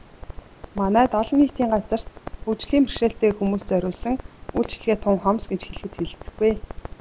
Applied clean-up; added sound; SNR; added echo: none; Crackle; 14 dB; none.